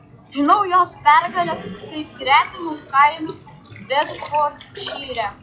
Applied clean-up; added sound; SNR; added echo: classical method WPE with log-MMSE.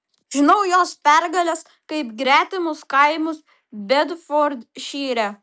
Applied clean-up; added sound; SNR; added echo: none; none; none; none.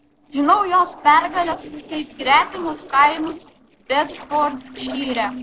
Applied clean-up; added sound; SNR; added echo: neural separator model SepFormer DNS4.